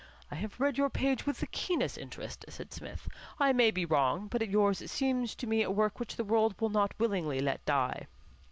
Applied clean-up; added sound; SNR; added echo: none; none; none; none.